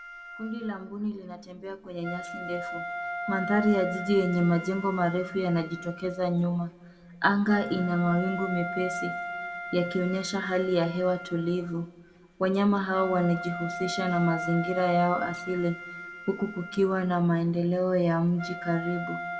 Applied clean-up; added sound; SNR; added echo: none; Wind instrument, woodwind instrument; 10 dB; reverberation time 1.1 s.